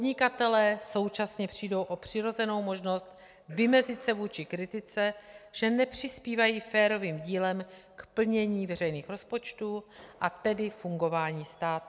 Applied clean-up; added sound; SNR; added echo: none; none; none; none.